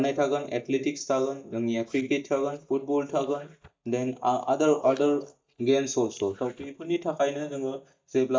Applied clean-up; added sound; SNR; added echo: neural mask model DeepFilterNet 3.